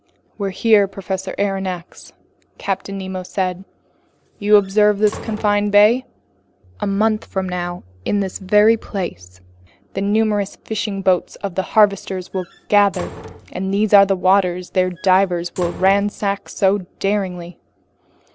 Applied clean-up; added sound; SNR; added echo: none; Slam; 18 dB; none.